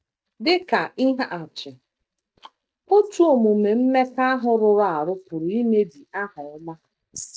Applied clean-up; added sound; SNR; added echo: neural mask model DeepFilterNet 3.